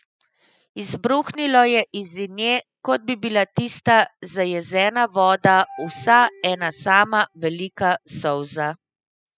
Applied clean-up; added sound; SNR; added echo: classical method spectral subtraction.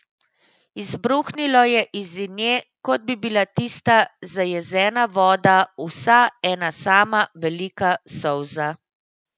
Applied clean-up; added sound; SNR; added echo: none; none; none; none.